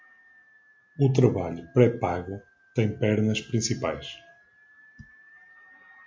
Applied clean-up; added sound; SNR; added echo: none; none; none; none.